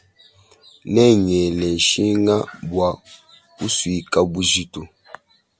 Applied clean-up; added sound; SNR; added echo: none; none; none; none.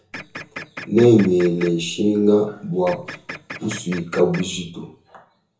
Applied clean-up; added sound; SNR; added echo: none; Printer; 15 dB; reverberation time 0.6 s.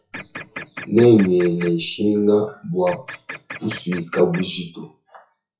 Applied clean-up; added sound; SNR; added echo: classical method WPE with log-MMSE.